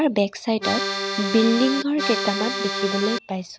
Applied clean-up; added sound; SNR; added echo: none; Accordion; 3 dB; none.